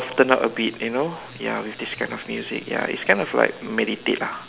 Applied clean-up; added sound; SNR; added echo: none; none; none; none.